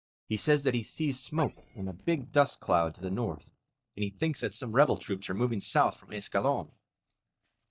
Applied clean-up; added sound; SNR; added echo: neural mask model DeepFilterNet 3.